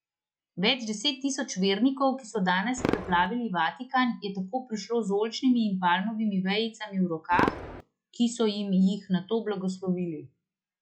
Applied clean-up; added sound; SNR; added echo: classical method log-MMSE.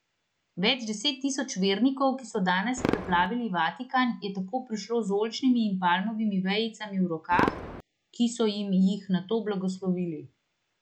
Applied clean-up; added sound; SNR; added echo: none; Fireworks; 12 dB; none.